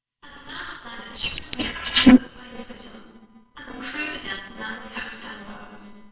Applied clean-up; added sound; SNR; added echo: neural separator model SepFormer WHAMR!.